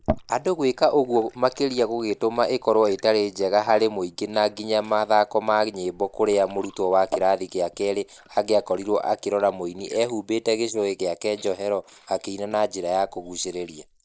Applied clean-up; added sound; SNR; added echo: neural mask model Resemble Enhance denoiser.